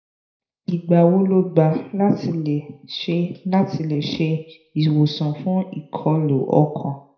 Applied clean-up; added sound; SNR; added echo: none; none; none; reverberation time 0.4 s.